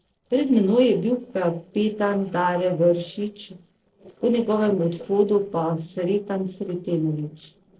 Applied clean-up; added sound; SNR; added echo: neural separator model SepFormer DNS4.